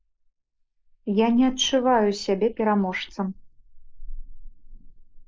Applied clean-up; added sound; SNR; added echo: neural mask model Resemble Enhance denoiser.